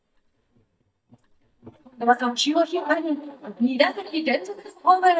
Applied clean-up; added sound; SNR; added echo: neural mask model DeepFilterNet 3.